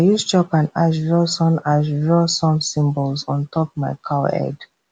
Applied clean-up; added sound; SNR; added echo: none; none; none; none.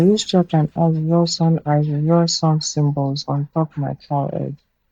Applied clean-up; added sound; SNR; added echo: neural mask model DeepFilterNet 3.